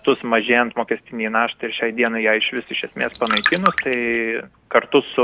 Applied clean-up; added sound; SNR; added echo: none; Trickle, dribble; 4 dB; none.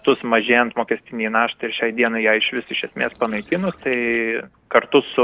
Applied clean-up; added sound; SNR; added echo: neural separator model SepFormer DNS4.